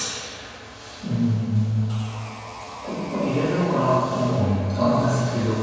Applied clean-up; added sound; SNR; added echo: none; Sawing; 14 dB; reverberation time 1.9 s.